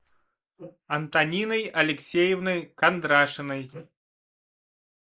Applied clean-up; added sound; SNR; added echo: neural mask model Resemble Enhance denoiser.